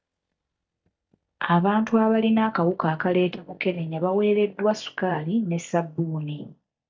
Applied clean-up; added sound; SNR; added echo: neural mask model DeepFilterNet 3.